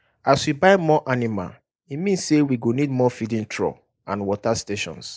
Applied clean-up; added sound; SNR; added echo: neural mask model Resemble Enhance denoiser.